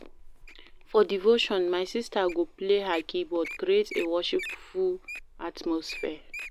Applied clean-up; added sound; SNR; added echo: none; Wild animals; 16 dB; none.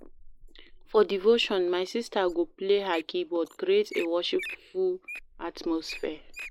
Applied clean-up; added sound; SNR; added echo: neural mask model Resemble Enhance denoiser.